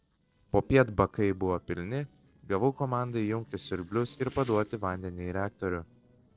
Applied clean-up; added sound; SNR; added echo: neural separator model SepFormer DNS4.